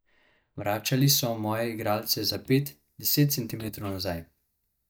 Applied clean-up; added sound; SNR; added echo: neural mask model DeepFilterNet 3.